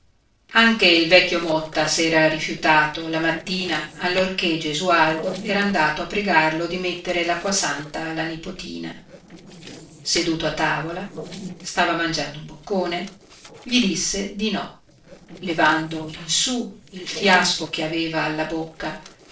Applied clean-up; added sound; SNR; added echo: neural separator model SepFormer DNS4.